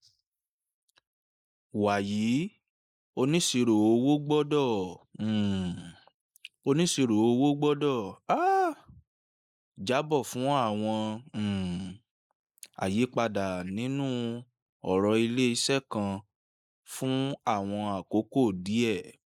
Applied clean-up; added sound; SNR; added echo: neural mask model Resemble Enhance denoiser.